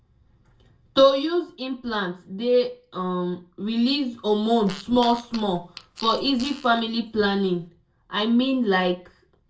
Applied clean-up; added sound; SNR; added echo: none; Fart; 19 dB; reverberation time 0.2 s.